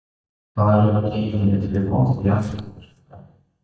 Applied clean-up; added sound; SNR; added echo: neural mask model DeepFilterNet 3.